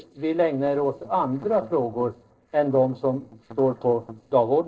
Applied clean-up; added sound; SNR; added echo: neural separator model SepFormer DNS4.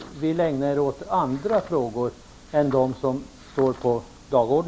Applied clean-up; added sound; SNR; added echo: none; none; none; none.